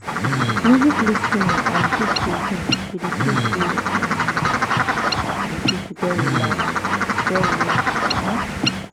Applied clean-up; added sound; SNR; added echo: none; Bird; -4 dB; none.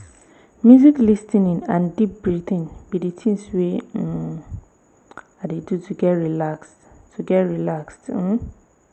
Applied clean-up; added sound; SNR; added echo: none; none; none; none.